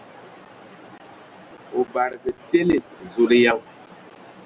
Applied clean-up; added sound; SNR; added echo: none; none; none; none.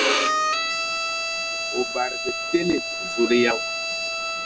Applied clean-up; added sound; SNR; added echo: none; Bowed string instrument; -1 dB; none.